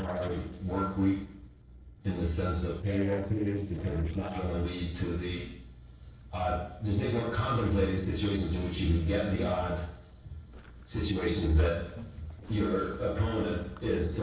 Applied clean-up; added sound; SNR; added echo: neural separator model SepFormer DNS4.